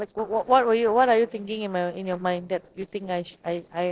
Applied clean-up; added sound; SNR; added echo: neural separator model SepFormer DNS4.